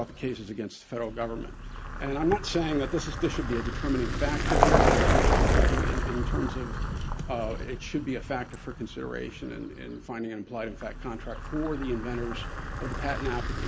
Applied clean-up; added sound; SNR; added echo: none; Vehicle; -4 dB; none.